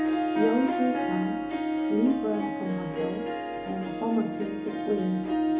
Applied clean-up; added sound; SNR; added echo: none; Harp; -1 dB; reverberation time 0.4 s.